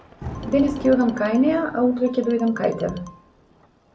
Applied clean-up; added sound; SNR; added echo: none; Thunder + Marimba, xylophone; 16 dB; none.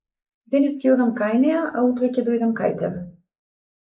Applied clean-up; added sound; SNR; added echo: neural mask model Resemble Enhance denoiser.